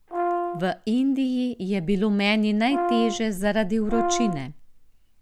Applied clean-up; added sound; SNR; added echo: none; Brass instrument; 5 dB; none.